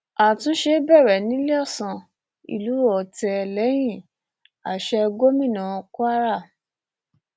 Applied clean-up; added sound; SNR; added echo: none; none; none; none.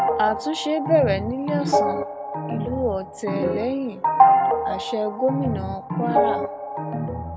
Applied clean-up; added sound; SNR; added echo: none; Organ; -3 dB; none.